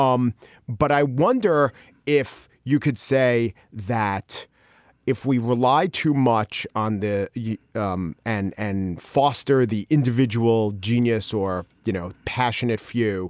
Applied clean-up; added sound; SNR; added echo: none; none; none; none.